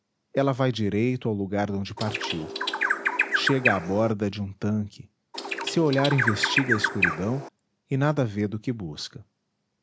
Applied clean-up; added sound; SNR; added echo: none; Bird; 0 dB; none.